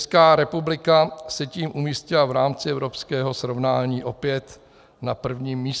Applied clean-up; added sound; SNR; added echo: none; none; none; none.